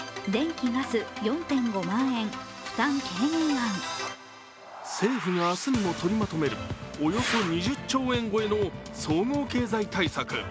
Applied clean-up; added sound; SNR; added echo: none; none; none; none.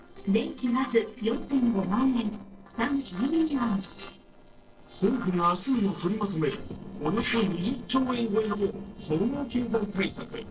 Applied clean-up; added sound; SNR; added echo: neural separator model SepFormer DNS4.